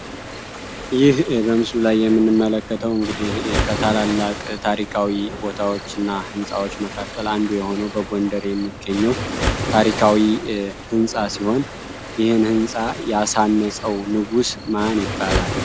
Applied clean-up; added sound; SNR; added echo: none; Waves, surf; 8 dB; none.